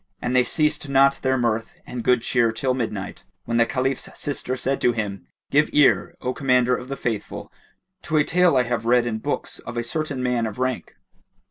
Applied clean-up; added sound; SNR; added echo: none; none; none; none.